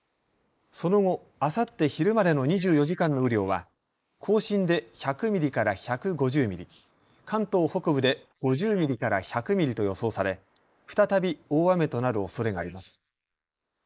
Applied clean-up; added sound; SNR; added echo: neural mask model Resemble Enhance denoiser.